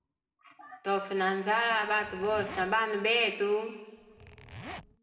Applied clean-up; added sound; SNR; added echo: none; Zipper (clothing); 15 dB; reverberation time 1.6 s.